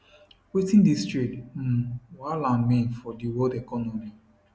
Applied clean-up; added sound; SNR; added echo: none; none; none; none.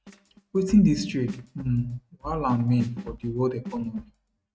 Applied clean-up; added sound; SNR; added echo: neural mask model RNNoise.